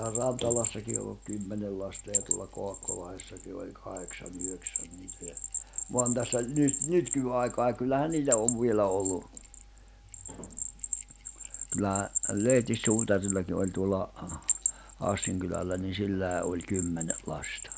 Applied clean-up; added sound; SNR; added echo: none; Bell; 5 dB; none.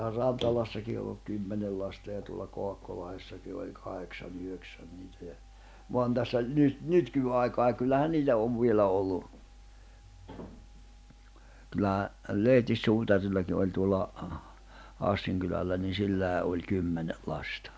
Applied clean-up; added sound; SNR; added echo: none; none; none; none.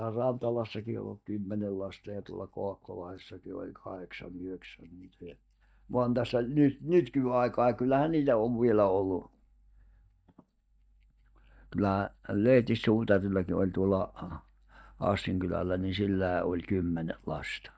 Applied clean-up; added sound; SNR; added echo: neural mask model DeepFilterNet 3.